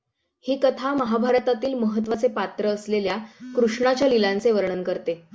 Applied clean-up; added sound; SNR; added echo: none; none; none; none.